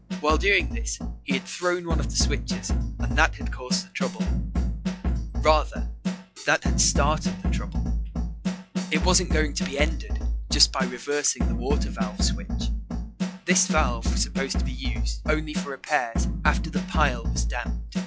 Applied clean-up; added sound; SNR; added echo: classical method log-MMSE.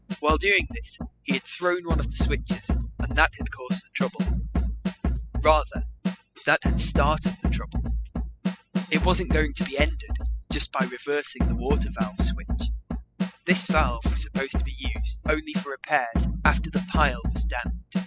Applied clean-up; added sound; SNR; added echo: classical method spectral subtraction.